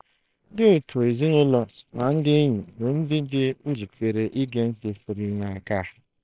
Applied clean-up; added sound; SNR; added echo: neural separator model SepFormer WHAM!.